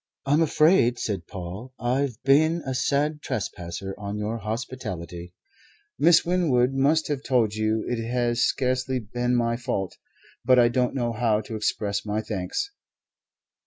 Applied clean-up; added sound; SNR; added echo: none; none; none; none.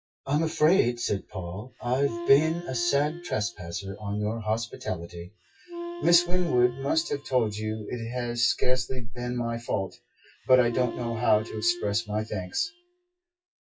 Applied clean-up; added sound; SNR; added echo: classical method WPE with log-MMSE.